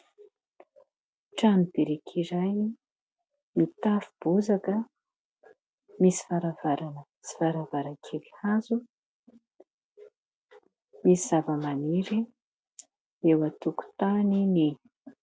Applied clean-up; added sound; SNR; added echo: none; none; none; none.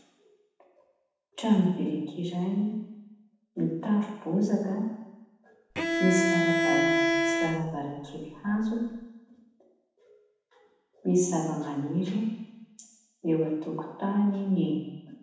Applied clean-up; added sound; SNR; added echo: none; Bowed string instrument; -2 dB; reverberation time 1.0 s.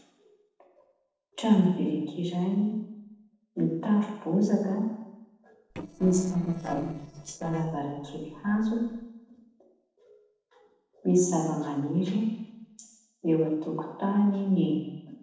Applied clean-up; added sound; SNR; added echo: neural separator model SepFormer DNS4.